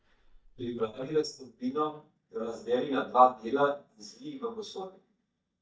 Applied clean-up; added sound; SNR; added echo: neural mask model DeepFilterNet 3.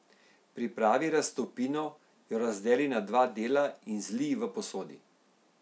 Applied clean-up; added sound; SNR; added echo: none; none; none; none.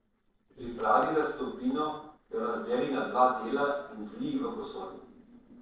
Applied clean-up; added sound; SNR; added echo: neural separator model SepFormer DNS4.